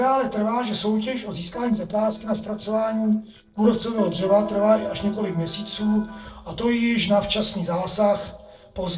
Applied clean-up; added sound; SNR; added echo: neural separator model SepFormer DNS4.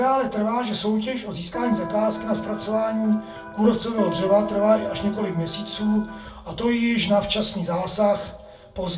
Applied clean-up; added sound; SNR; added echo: none; Electric guitar; 11 dB; reverberation time 0.3 s.